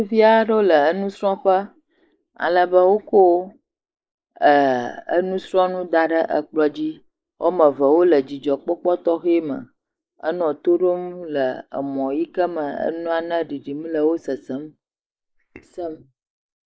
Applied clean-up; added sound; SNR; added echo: neural mask model Resemble Enhance denoiser.